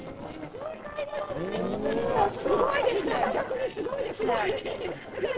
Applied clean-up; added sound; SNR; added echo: neural separator model SepFormer DNS4.